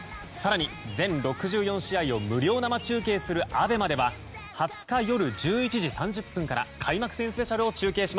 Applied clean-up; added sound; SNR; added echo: none; none; none; none.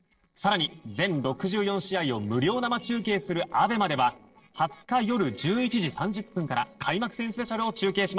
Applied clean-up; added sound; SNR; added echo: neural separator model SepFormer DNS4.